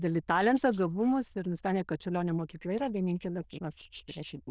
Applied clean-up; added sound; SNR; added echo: neural diffusion model UNIVERSE++.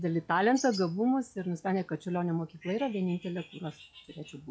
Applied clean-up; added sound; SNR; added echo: classical method log-MMSE.